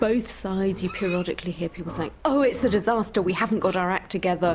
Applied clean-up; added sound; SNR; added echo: none; Livestock, farm animals, working animals; 16 dB; none.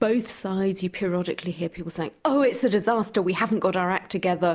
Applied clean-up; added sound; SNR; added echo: none; none; none; none.